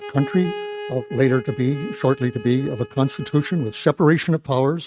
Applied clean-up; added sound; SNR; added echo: neural mask model RNNoise.